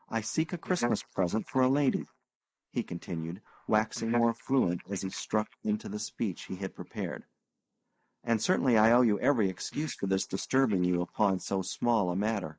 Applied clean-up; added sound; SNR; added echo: neural mask model Resemble Enhance denoiser.